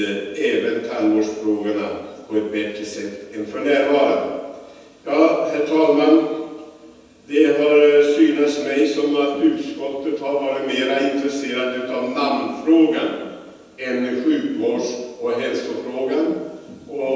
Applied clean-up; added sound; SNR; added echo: none; none; none; reverberation time 1.1 s.